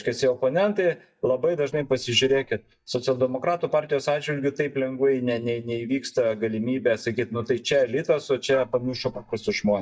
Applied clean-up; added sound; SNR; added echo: neural mask model DeepFilterNet 3.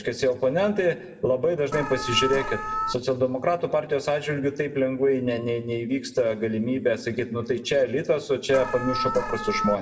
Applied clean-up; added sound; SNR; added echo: none; Alarm; 4 dB; reverberation time 1.0 s.